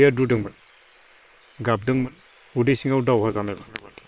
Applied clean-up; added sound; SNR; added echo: neural separator model SepFormer WHAM!.